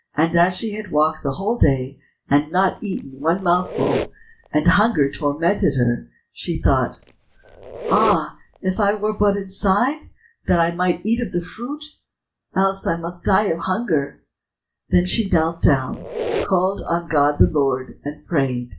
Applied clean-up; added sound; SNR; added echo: none; Squeak; 11 dB; reverberation time 0.2 s.